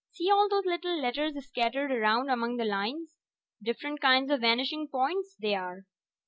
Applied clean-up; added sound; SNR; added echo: none; none; none; none.